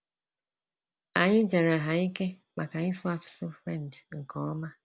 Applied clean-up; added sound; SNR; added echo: none; none; none; none.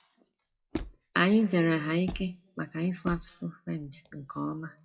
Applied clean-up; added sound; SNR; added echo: classical method WPE with log-MMSE.